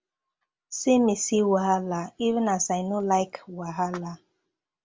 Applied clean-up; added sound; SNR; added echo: none; none; none; none.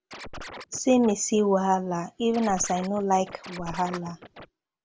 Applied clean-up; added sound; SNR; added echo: none; Scratching (performance technique); 15 dB; none.